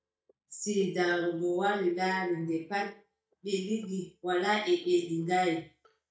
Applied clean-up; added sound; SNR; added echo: neural mask model DeepFilterNet 3.